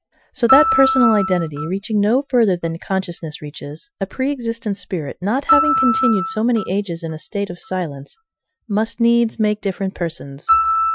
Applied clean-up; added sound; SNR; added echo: classical method Wiener filter.